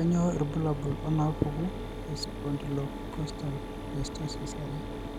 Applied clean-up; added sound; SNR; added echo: none; Mechanisms; 5 dB; none.